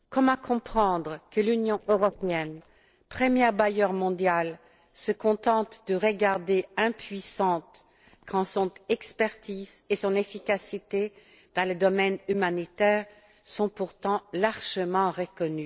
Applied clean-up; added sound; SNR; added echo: neural separator model SepFormer DNS4.